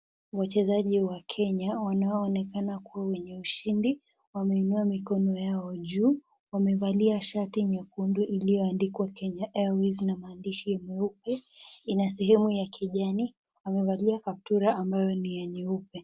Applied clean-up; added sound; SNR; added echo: none; none; none; none.